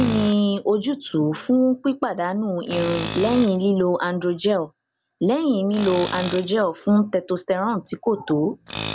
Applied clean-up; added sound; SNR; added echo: none; Tools; 12 dB; none.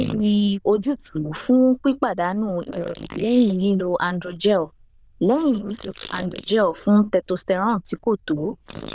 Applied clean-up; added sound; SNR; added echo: neural diffusion model UNIVERSE++.